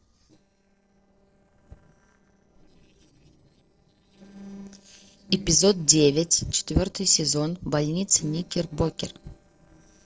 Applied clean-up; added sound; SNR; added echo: neural separator model SepFormer DNS4.